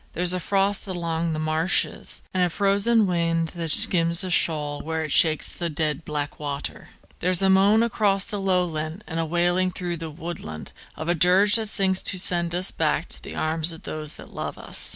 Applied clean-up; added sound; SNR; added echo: none; none; none; none.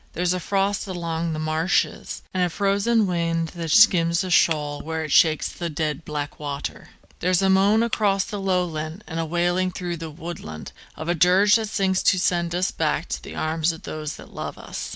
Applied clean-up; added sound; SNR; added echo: none; Shatter; 19 dB; none.